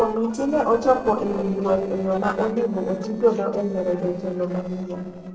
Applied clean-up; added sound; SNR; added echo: neural separator model SepFormer DNS4.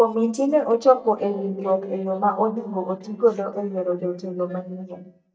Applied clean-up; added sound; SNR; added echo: neural mask model DeepFilterNet 3.